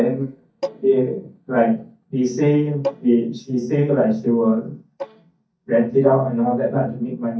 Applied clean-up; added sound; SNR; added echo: neural mask model DeepFilterNet 3.